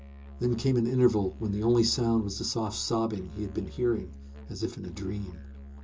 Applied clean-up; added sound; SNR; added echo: none; Musical instrument; 15 dB; reverberation time 0.2 s.